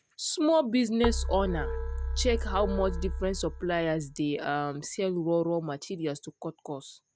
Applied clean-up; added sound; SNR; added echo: none; Keyboard (musical); 4 dB; none.